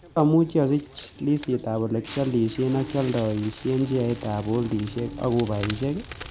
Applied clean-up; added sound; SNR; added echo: none; Crackle; 15 dB; none.